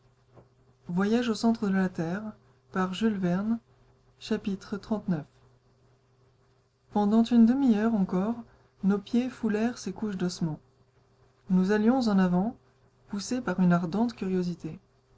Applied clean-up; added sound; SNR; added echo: none; none; none; none.